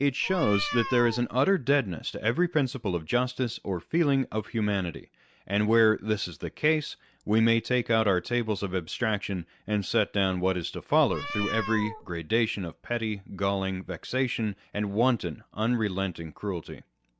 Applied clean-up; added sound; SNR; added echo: none; Meow; 8 dB; none.